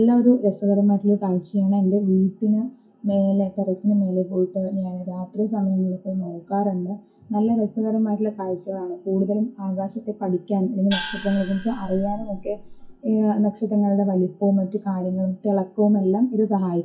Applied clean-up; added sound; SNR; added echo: classical method WPE with log-MMSE.